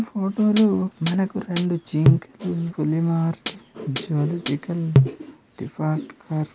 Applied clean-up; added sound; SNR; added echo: none; Hi-hat; 0 dB; none.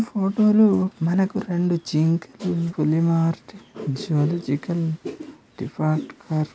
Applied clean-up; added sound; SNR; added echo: none; none; none; none.